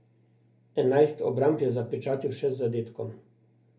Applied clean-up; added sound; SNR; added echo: none; none; none; reverberation time 0.3 s.